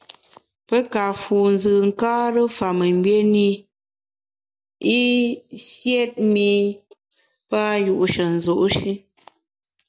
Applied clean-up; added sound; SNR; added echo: none; none; none; none.